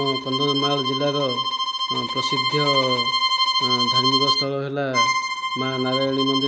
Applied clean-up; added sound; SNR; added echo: none; Bowed string instrument; -3 dB; none.